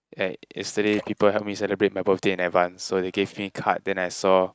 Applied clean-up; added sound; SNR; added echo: neural mask model RNNoise.